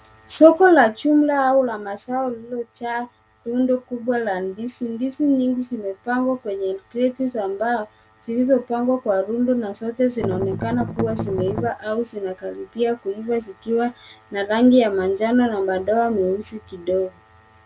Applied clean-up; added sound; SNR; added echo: none; Strum; 6 dB; none.